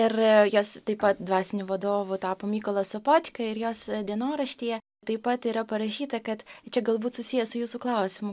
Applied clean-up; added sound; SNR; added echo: none; none; none; none.